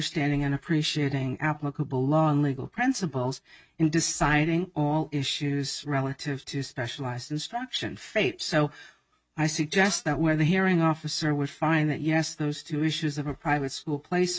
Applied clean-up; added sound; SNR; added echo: neural mask model RNNoise.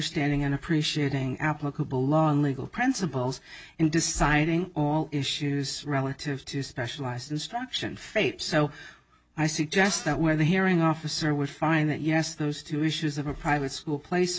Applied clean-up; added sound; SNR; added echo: none; Cupboard open or close; 12 dB; none.